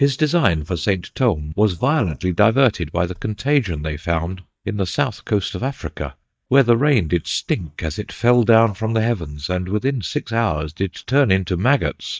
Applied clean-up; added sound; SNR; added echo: neural mask model DeepFilterNet 3.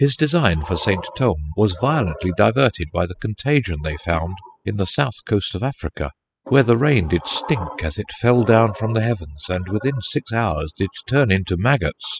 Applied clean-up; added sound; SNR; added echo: classical method spectral subtraction.